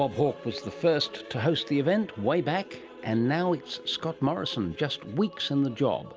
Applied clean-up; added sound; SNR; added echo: none; none; none; none.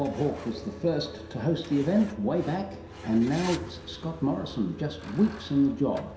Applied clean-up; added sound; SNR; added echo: none; Truck; 16 dB; reverberation time 0.7 s.